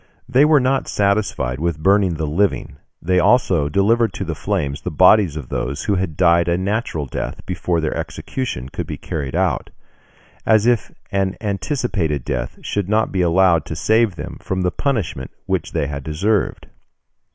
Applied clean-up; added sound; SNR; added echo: none; none; none; none.